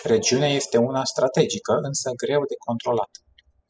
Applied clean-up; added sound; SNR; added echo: classical method spectral subtraction.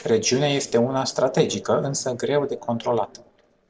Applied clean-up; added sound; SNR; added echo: neural separator model SepFormer DNS4.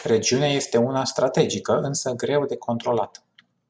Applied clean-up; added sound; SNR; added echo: none; none; none; none.